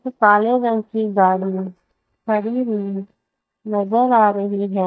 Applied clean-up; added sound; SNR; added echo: neural mask model DeepFilterNet 3.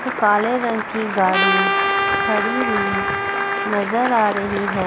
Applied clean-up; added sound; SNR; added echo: none; Trumpet + Applause; 0 dB; none.